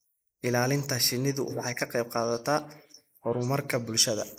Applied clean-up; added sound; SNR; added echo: neural mask model Resemble Enhance denoiser.